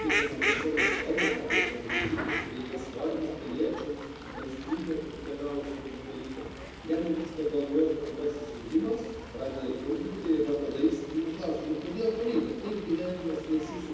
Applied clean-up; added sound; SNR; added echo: none; Fowl; 5 dB; reverberation time 1.1 s.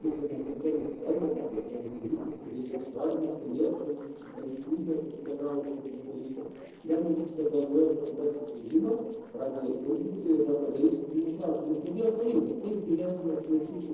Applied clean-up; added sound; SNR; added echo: neural separator model SepFormer DNS4.